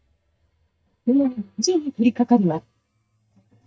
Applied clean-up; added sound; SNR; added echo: neural mask model DeepFilterNet 3.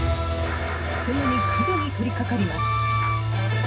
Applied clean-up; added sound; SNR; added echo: none; Wind instrument, woodwind instrument; 5 dB; reverberation time 0.4 s.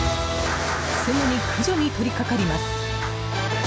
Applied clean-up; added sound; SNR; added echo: none; none; none; none.